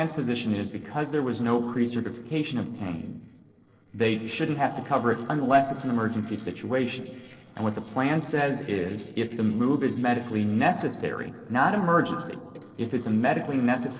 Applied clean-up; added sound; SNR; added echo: neural separator model SepFormer DNS4.